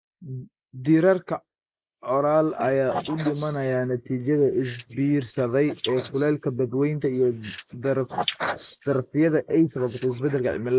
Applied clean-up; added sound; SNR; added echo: neural mask model Resemble Enhance denoiser.